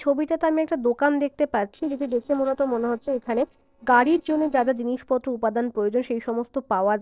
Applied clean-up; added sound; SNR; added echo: neural separator model SepFormer DNS4.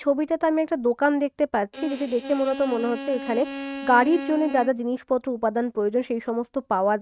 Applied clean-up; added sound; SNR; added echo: neural mask model RNNoise.